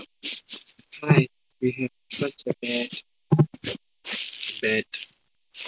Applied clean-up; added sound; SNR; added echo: none; none; none; none.